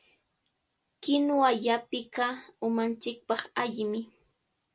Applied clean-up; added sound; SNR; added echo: none; none; none; none.